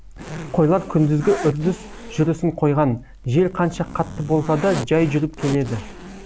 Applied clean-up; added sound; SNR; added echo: none; Zipper (clothing); 13 dB; none.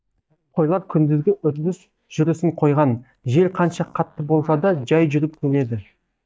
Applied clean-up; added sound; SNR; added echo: neural mask model DeepFilterNet 3.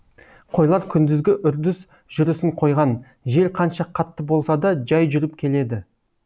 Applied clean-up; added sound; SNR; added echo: none; none; none; none.